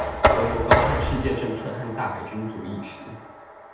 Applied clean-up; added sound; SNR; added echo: none; Knock; -5 dB; reverberation time 0.9 s.